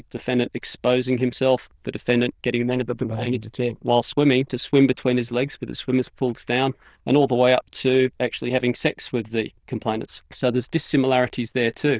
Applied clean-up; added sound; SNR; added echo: neural diffusion model UNIVERSE++.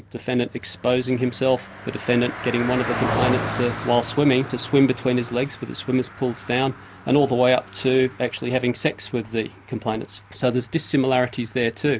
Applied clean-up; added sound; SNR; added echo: none; Car passing by; 11 dB; none.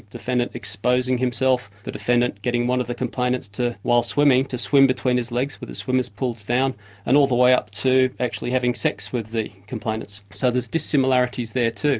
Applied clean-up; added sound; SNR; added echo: none; none; none; none.